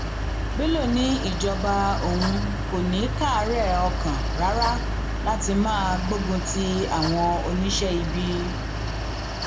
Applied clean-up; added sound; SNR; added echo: none; Mechanical fan; 1 dB; reverberation time 1.0 s.